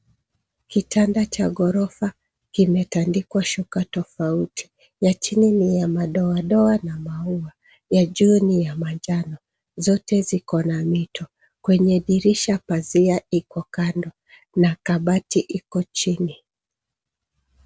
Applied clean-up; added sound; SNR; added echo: none; none; none; none.